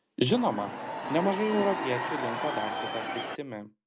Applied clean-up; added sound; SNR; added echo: none; Crowd / Cheering; 3 dB; none.